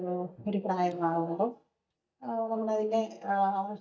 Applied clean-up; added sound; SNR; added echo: neural mask model DeepFilterNet 3.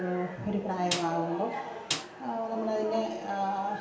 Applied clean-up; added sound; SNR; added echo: none; Snare drum; 7 dB; reverberation time 0.7 s.